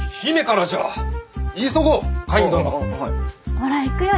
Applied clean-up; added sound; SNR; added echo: none; none; none; none.